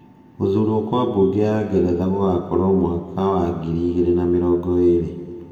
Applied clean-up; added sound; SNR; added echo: none; none; none; reverberation time 1.8 s.